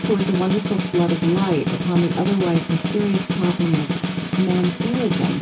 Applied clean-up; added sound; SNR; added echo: none; Snare drum; 2 dB; reverberation time 0.2 s.